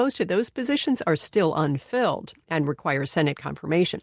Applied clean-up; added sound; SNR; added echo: none; none; none; none.